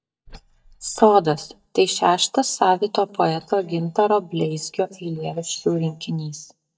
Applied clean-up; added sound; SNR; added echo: neural mask model DeepFilterNet 3.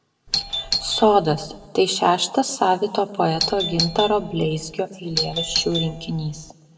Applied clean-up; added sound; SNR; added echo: none; Doorbell; 5 dB; reverberation time 1.3 s.